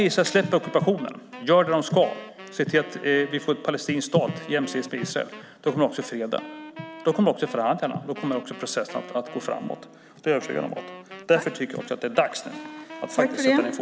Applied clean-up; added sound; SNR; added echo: none; Wind instrument, woodwind instrument; 18 dB; none.